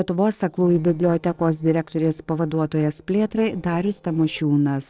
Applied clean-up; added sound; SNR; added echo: neural separator model SepFormer DNS4.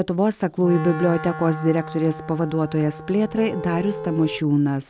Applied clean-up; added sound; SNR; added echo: none; Wind instrument, woodwind instrument + Vehicle horn, car horn, honking; 12 dB; none.